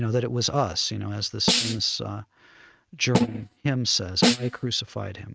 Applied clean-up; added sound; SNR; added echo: neural mask model RNNoise.